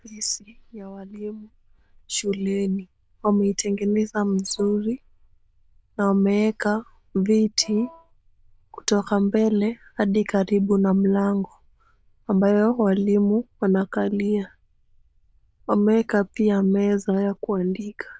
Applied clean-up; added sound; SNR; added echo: neural diffusion model UNIVERSE++.